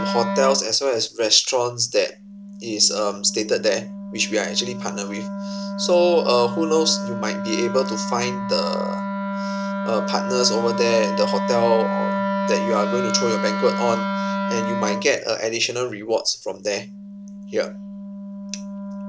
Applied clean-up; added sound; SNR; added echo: none; Wind instrument, woodwind instrument; 4 dB; none.